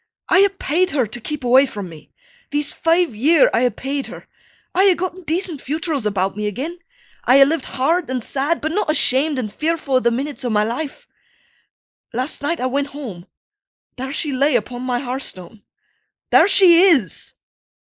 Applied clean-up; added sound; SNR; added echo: neural mask model Resemble Enhance denoiser.